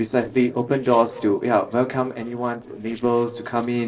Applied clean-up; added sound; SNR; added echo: neural separator model SepFormer DNS4.